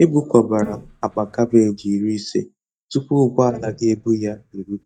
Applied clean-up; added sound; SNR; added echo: neural mask model DeepFilterNet 3.